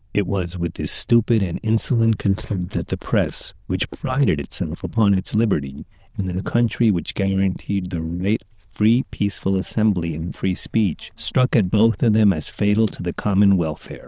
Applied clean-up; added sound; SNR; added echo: neural diffusion model UNIVERSE++.